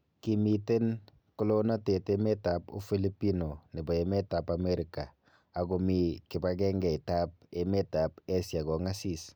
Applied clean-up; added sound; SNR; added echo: none; none; none; none.